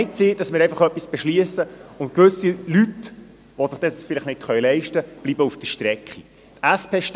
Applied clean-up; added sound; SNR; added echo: none; none; none; none.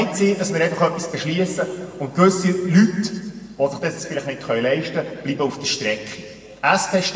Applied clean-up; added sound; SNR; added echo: none; none; none; reverberation time 1.8 s.